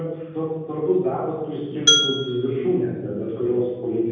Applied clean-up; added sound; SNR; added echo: none; Glass; -1 dB; reverberation time 1.3 s.